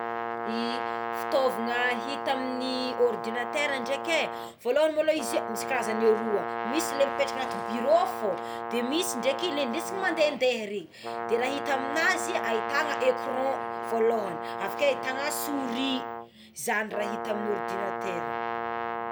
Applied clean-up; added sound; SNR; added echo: none; Brass instrument; 4 dB; none.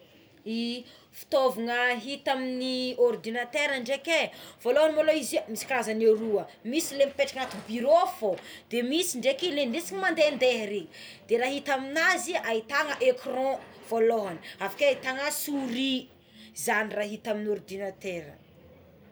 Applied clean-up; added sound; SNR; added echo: none; none; none; none.